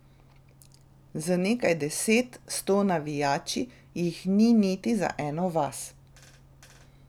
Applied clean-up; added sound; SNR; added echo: none; none; none; none.